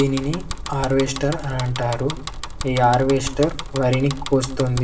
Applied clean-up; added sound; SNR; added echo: none; Bicycle; 9 dB; reverberation time 0.8 s.